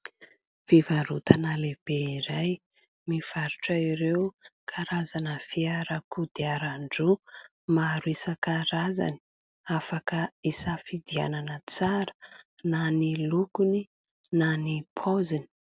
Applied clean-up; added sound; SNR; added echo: none; none; none; none.